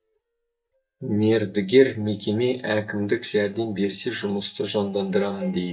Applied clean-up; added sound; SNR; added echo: neural mask model DeepFilterNet 3.